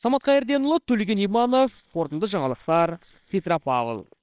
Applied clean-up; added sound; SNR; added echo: neural separator model SepFormer WHAMR!.